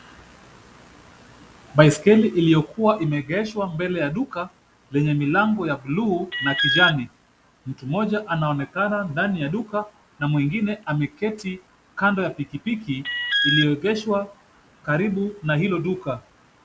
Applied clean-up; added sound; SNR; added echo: none; Alarm; 1 dB; none.